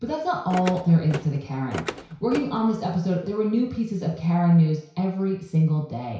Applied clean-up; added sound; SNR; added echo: none; Car; 12 dB; reverberation time 0.6 s.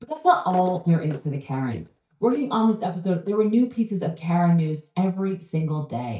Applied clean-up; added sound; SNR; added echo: neural mask model DeepFilterNet 3.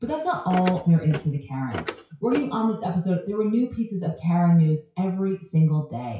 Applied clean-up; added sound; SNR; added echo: classical method WPE with log-MMSE.